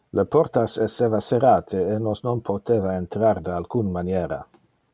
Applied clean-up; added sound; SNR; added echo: none; none; none; none.